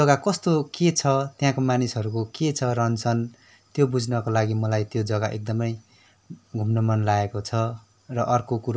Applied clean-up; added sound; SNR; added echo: none; none; none; none.